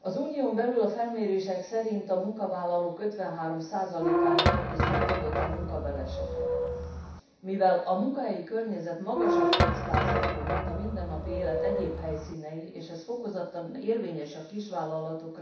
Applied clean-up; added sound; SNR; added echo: none; Squeak / Thump, thud; -4 dB; reverberation time 0.7 s.